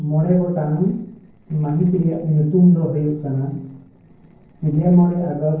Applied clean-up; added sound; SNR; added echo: neural separator model SepFormer DNS4.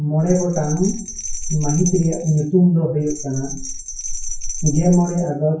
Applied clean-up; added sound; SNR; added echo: classical method WPE with log-MMSE.